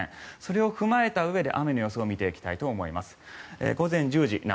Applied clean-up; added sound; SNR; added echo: none; none; none; none.